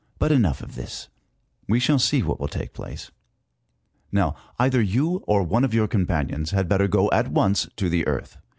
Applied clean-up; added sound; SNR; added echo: none; none; none; none.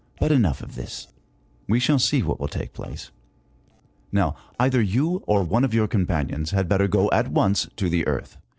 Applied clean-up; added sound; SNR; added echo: neural separator model SepFormer DNS4.